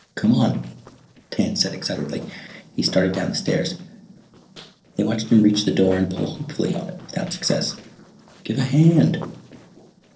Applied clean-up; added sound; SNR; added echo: neural separator model SepFormer DNS4.